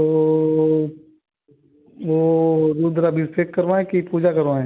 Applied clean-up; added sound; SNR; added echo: none; none; none; none.